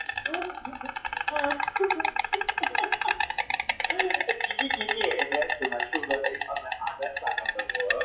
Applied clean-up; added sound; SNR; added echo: classical method WPE with log-MMSE.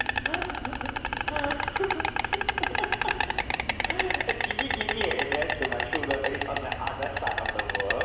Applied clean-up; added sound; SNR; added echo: none; Insect; -4 dB; reverberation time 1.0 s.